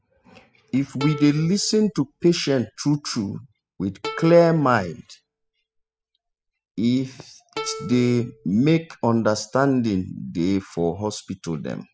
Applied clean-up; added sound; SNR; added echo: classical method spectral subtraction.